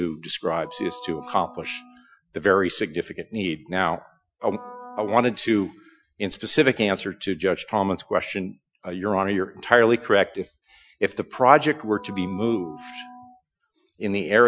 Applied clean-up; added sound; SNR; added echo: classical method Wiener filter.